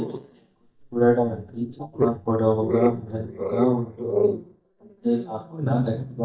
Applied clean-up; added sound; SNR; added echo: neural mask model DeepFilterNet 3.